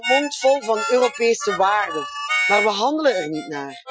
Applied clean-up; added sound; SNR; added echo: classical method Wiener filter.